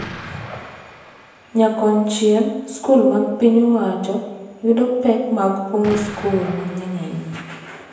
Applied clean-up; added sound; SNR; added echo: none; Explosion; 18 dB; reverberation time 1.0 s.